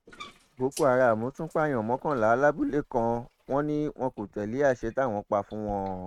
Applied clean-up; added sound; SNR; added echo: neural mask model RNNoise.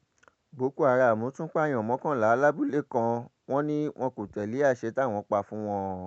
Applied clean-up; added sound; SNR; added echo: none; none; none; none.